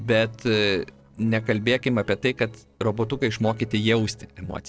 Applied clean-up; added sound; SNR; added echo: neural separator model SepFormer DNS4.